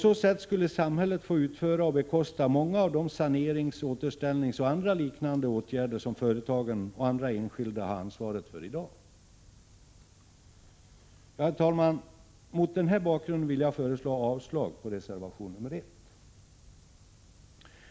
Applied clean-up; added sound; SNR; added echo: none; none; none; none.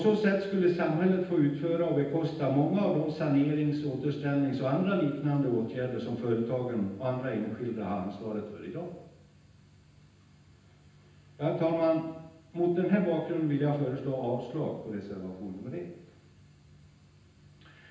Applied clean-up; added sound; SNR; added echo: none; none; none; reverberation time 0.9 s.